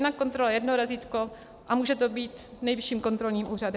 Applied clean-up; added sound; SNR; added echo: none; none; none; none.